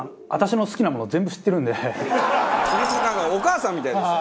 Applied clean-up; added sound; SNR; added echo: none; Keys jangling; 18 dB; none.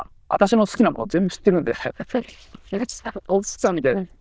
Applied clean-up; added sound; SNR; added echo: neural diffusion model UNIVERSE++.